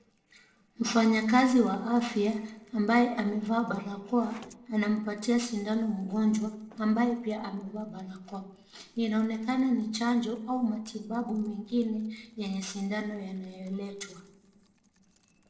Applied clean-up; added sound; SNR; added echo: neural separator model SepFormer DNS4.